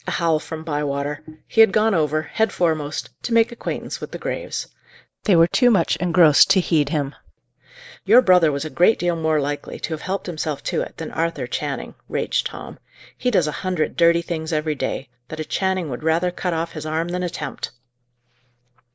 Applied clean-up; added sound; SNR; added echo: none; none; none; none.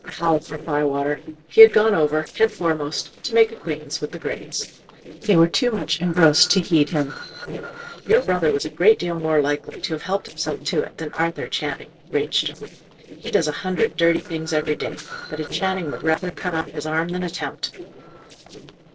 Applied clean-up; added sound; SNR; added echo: neural separator model SepFormer DNS4.